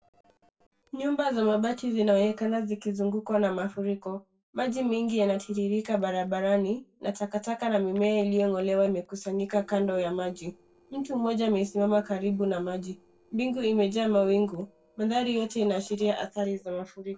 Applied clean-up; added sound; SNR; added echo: neural separator model SepFormer DNS4.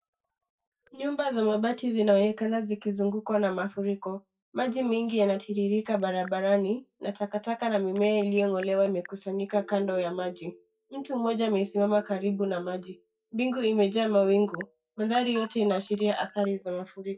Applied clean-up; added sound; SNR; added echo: neural mask model DeepFilterNet 3.